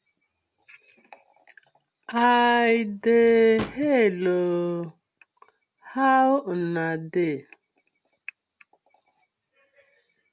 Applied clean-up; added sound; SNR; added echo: none; Drawer open or close / Wood; 16 dB; none.